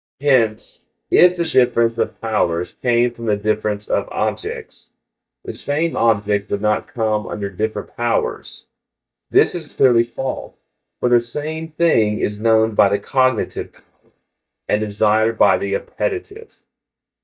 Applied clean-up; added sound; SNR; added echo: neural mask model DeepFilterNet 3.